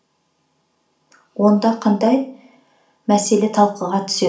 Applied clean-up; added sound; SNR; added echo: none; none; none; reverberation time 0.4 s.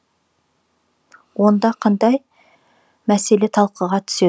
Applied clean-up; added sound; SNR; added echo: none; none; none; none.